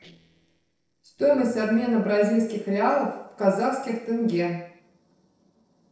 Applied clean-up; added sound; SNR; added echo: neural separator model SepFormer DNS4.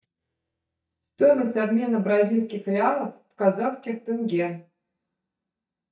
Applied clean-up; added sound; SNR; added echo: neural mask model DeepFilterNet 3.